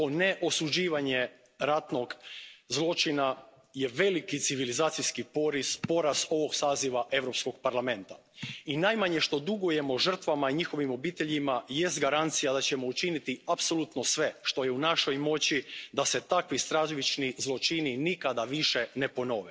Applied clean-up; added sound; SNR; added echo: none; none; none; none.